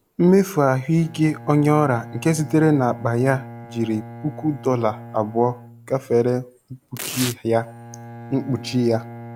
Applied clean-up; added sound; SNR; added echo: none; Tearing + Bowed string instrument; 16 dB; none.